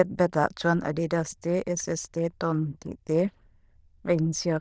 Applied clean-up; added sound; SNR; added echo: neural diffusion model UNIVERSE++.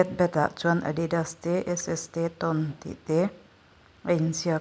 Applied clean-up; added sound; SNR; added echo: none; none; none; none.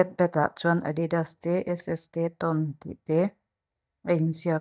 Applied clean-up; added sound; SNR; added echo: neural mask model DeepFilterNet 3.